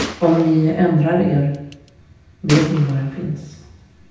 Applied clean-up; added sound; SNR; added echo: none; Gunshot, gunfire; 14 dB; reverberation time 0.8 s.